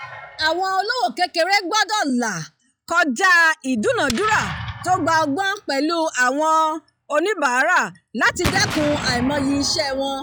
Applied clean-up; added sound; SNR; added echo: classical method log-MMSE.